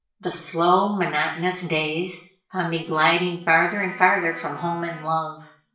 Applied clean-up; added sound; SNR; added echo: neural separator model SepFormer DNS4.